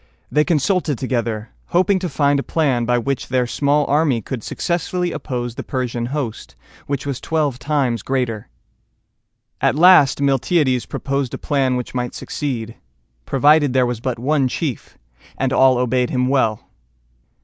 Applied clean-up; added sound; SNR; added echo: none; none; none; none.